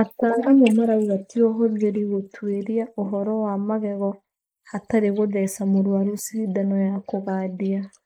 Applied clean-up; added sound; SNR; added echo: neural mask model Resemble Enhance denoiser.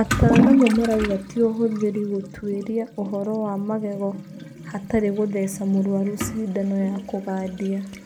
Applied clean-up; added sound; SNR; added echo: none; Toilet flush / Liquid; 4 dB; none.